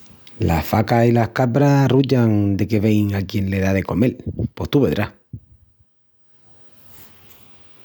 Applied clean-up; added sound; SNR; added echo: none; none; none; none.